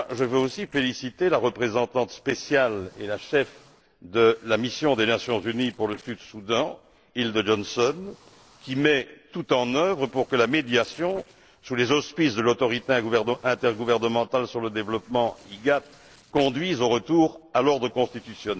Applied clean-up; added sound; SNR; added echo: neural separator model SepFormer DNS4.